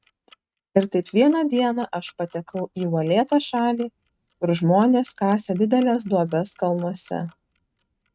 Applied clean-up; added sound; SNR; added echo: neural mask model RNNoise.